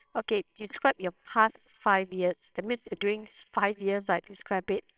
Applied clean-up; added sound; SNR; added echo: neural separator model SepFormer WHAMR!.